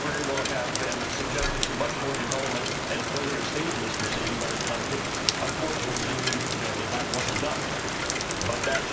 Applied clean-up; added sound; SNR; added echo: none; Rain; -4 dB; reverberation time 2.4 s.